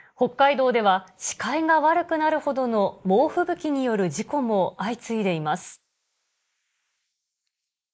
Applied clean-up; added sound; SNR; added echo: neural mask model Resemble Enhance denoiser.